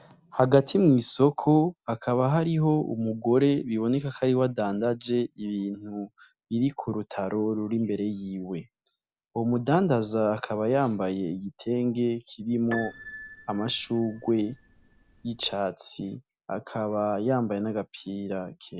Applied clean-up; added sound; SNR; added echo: none; Piano; 16 dB; none.